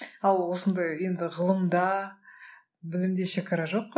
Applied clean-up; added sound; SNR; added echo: none; none; none; none.